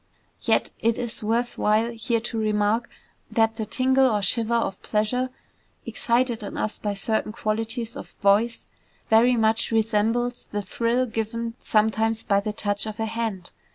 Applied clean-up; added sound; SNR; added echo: none; none; none; none.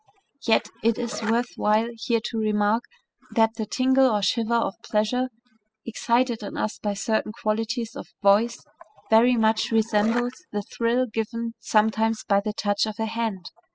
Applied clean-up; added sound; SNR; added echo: classical method spectral subtraction.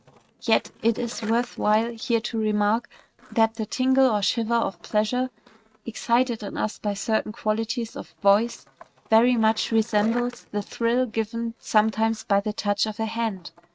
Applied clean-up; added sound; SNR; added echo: neural mask model RNNoise.